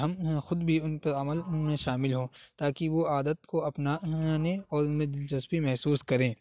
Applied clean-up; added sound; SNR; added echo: neural mask model DeepFilterNet 3.